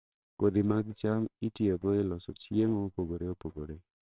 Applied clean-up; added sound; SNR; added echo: neural separator model SepFormer WHAMR!.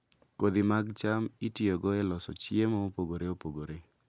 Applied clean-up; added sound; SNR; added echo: none; none; none; none.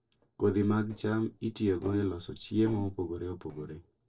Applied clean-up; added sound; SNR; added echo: neural separator model SepFormer DNS4.